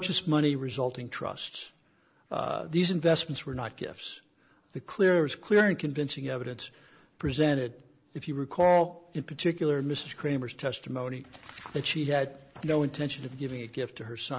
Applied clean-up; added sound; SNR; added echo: none; none; none; none.